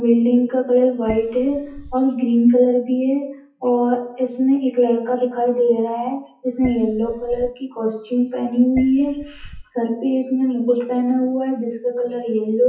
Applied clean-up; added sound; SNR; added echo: classical method WPE with log-MMSE.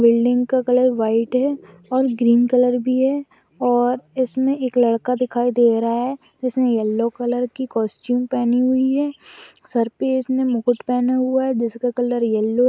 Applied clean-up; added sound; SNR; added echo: none; none; none; none.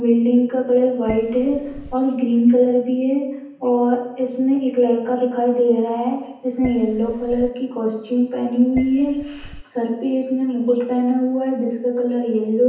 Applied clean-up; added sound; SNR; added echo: none; Dishes, pots, and pans; 16 dB; reverberation time 0.9 s.